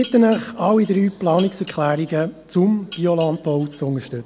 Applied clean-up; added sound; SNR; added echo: none; Dishes, pots, and pans; 11 dB; none.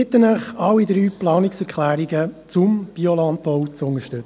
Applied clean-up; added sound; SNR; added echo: none; none; none; none.